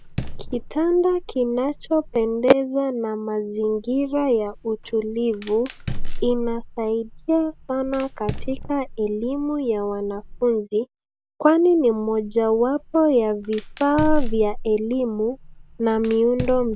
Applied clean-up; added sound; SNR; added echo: none; Fire; 8 dB; none.